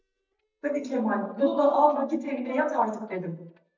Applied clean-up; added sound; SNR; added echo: neural mask model DeepFilterNet 3.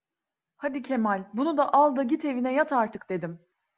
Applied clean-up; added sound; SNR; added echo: none; none; none; none.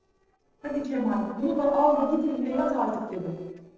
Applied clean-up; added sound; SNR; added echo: neural separator model SepFormer DNS4.